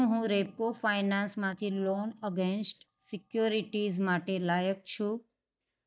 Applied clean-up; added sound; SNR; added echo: neural mask model DeepFilterNet 3.